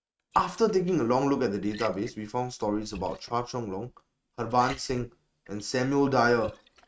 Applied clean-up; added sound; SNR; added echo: neural mask model RNNoise.